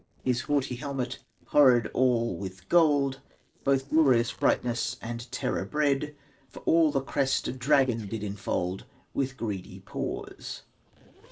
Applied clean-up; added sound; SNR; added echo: neural separator model SepFormer DNS4.